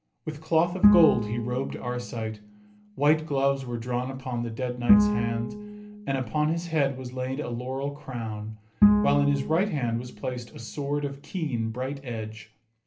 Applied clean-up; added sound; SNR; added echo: none; Bowed string instrument; 1 dB; reverberation time 0.3 s.